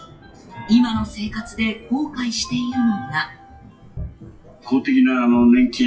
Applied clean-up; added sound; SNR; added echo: classical method WPE with log-MMSE.